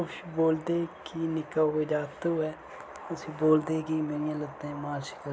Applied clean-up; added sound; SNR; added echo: none; none; none; none.